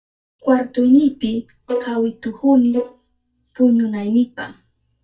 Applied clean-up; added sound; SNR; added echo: neural mask model DeepFilterNet 3.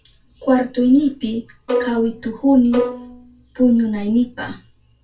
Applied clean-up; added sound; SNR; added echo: none; Bowed string instrument; 6 dB; reverberation time 0.2 s.